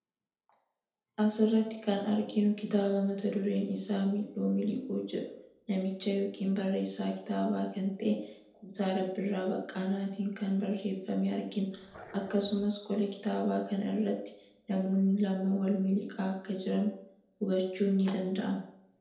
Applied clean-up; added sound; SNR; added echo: none; Growling; 20 dB; reverberation time 2.0 s.